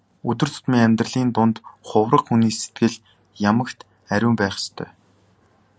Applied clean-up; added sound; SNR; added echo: none; none; none; none.